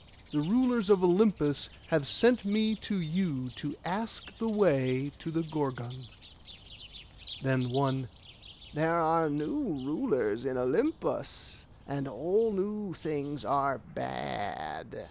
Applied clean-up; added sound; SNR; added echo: none; Chirp, tweet; 20 dB; none.